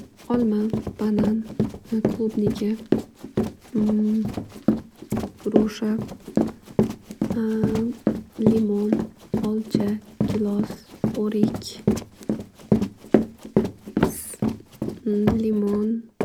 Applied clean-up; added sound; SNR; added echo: none; Run; -1 dB; none.